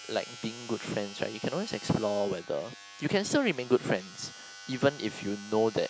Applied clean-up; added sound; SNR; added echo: none; Domestic sounds, home sounds; 16 dB; none.